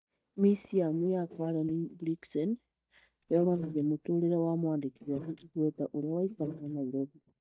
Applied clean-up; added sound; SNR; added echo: neural mask model DeepFilterNet 3.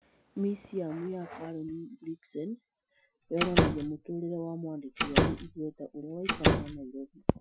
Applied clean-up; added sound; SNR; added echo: classical method Wiener filter.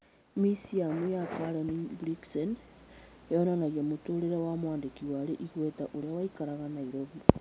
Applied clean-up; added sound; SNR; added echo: none; none; none; none.